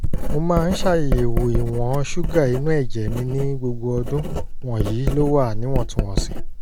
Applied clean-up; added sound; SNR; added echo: none; Writing; -1 dB; none.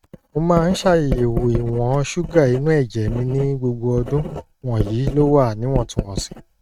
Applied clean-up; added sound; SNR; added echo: neural mask model RNNoise.